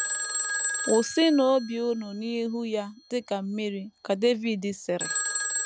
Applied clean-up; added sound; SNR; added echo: none; Telephone; 5 dB; none.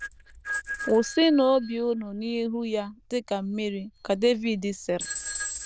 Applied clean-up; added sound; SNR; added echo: neural diffusion model UNIVERSE++.